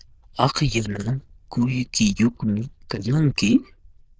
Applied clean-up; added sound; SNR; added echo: neural diffusion model UNIVERSE++.